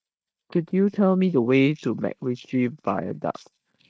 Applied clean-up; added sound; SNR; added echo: neural mask model DeepFilterNet 3.